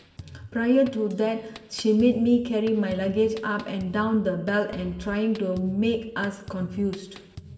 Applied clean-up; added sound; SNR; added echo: none; Drum kit; 19 dB; reverberation time 1.0 s.